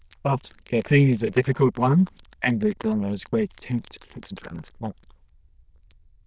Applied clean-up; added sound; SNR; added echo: neural diffusion model UNIVERSE++.